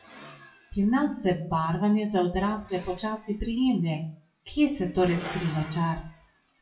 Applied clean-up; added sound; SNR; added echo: classical method WPE with log-MMSE.